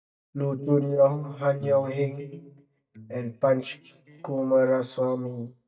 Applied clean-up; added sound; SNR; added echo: neural mask model DeepFilterNet 3.